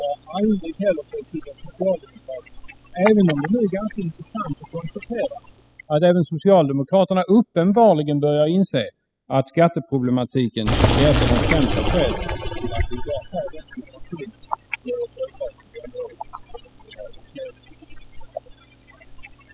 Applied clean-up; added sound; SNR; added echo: classical method spectral subtraction.